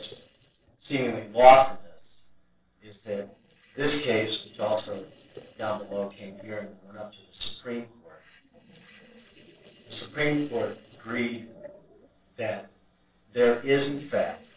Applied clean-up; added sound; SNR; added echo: neural separator model SepFormer DNS4.